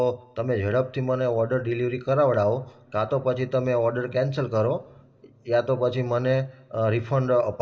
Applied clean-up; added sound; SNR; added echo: none; none; none; reverberation time 0.9 s.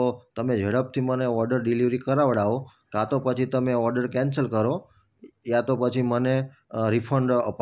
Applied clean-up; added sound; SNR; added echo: none; none; none; none.